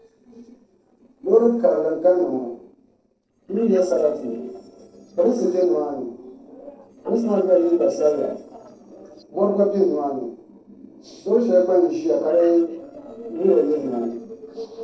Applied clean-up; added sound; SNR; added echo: neural separator model SepFormer DNS4.